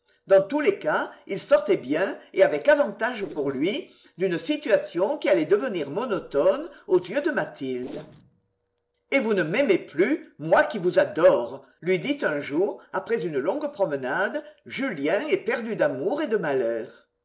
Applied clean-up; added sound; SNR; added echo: neural separator model SepFormer DNS4.